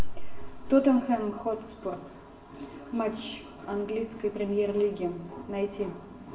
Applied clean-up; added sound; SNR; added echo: none; none; none; reverberation time 0.7 s.